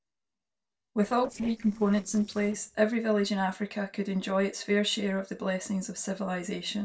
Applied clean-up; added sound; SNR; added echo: neural separator model SepFormer DNS4.